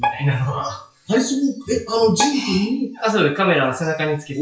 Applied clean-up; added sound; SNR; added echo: classical method WPE with log-MMSE.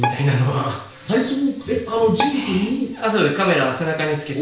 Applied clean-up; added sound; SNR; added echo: none; Bowed string instrument; 12 dB; reverberation time 0.5 s.